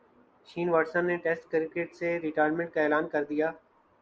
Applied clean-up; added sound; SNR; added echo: none; none; none; none.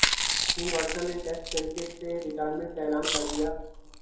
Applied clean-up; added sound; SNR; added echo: none; Chewing, mastication; -1 dB; reverberation time 2.7 s.